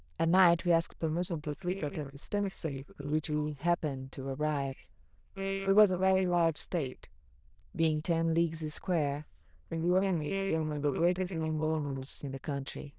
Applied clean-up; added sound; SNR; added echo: neural diffusion model UNIVERSE++.